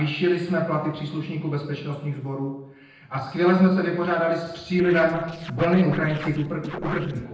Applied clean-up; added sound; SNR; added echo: neural separator model SepFormer DNS4.